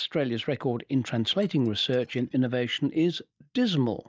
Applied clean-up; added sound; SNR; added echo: neural mask model DeepFilterNet 3.